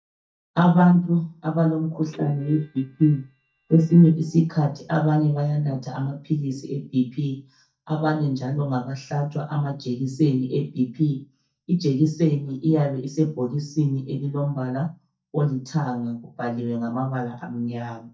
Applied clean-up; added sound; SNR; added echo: neural mask model DeepFilterNet 3.